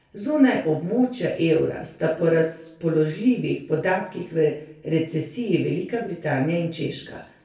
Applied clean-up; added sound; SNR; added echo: none; none; none; reverberation time 0.3 s.